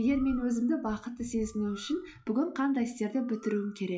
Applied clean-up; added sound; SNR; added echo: classical method log-MMSE.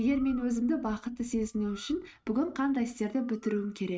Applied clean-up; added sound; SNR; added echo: neural mask model RNNoise.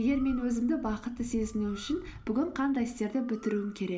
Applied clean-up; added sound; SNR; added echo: none; Bird; 16 dB; none.